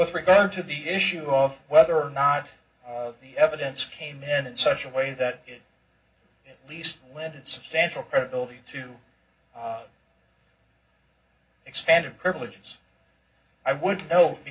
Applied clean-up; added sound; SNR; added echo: none; none; none; reverberation time 0.4 s.